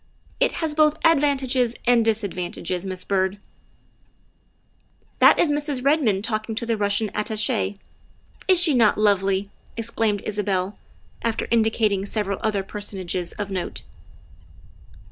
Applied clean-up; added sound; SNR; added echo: none; Wind / Bird; 20 dB; none.